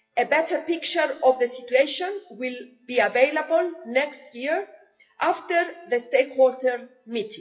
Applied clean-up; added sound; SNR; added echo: classical method WPE with log-MMSE.